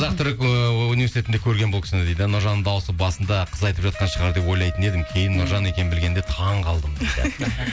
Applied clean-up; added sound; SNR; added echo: none; Wind instrument, woodwind instrument; 18 dB; none.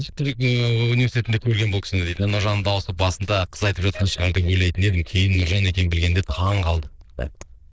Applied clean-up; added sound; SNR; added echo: neural diffusion model UNIVERSE++.